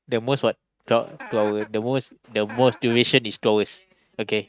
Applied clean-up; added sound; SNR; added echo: neural mask model RNNoise.